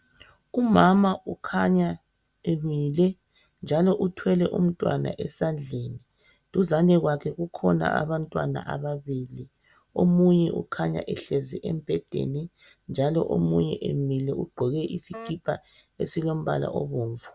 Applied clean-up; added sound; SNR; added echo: none; Wind instrument, woodwind instrument; 19 dB; none.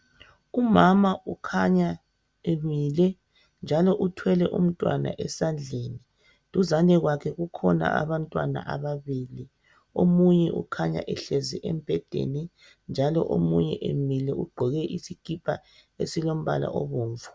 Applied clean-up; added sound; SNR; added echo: none; none; none; none.